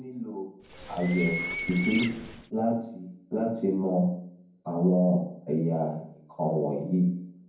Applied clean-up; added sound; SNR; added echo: none; Bird; 7 dB; reverberation time 0.9 s.